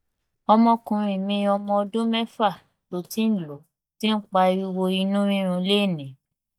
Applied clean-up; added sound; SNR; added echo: neural mask model DeepFilterNet 3.